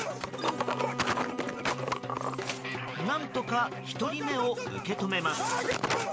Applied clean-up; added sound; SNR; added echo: none; Bowed string instrument; 14 dB; none.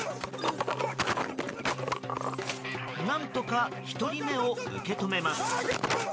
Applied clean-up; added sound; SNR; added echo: none; none; none; none.